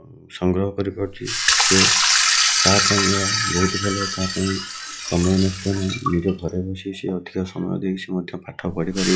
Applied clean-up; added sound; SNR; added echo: classical method log-MMSE.